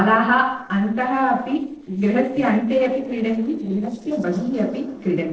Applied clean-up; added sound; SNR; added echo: neural separator model SepFormer DNS4.